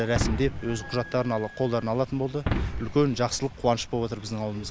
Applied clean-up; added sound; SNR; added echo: none; Boom; 5 dB; none.